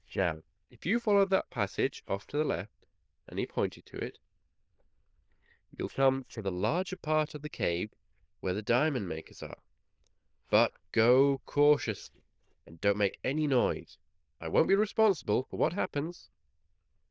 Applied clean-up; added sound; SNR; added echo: neural diffusion model UNIVERSE++.